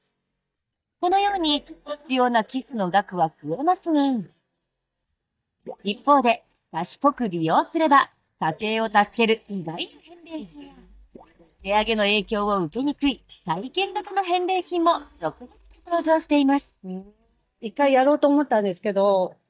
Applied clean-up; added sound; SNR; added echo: neural mask model DeepFilterNet 3.